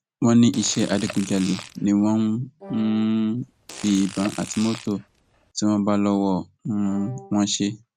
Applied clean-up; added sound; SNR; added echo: none; Wind instrument, woodwind instrument + Fart; 17 dB; none.